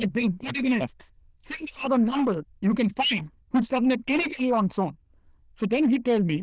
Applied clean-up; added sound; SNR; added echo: neural diffusion model UNIVERSE++.